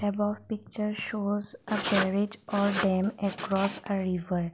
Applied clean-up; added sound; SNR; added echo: none; Writing; 5 dB; none.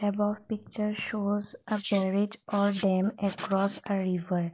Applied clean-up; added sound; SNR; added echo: neural mask model Resemble Enhance denoiser.